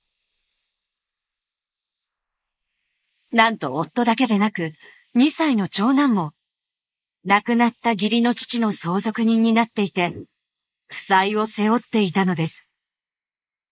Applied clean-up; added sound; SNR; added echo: neural mask model Resemble Enhance denoiser.